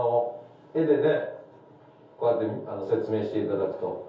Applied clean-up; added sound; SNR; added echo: none; none; none; reverberation time 0.6 s.